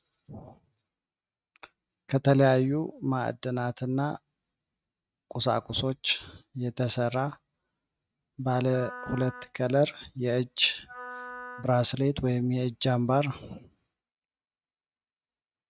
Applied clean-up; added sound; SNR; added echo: neural mask model RNNoise.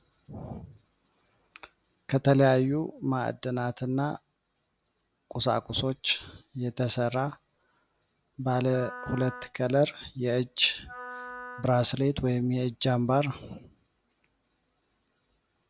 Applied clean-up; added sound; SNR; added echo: none; Wind instrument, woodwind instrument; 15 dB; none.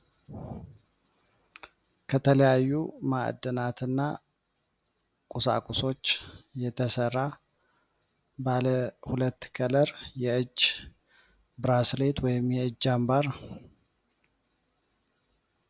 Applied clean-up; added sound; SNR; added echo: none; none; none; none.